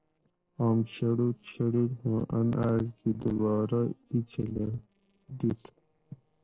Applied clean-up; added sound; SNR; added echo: neural separator model SepFormer DNS4.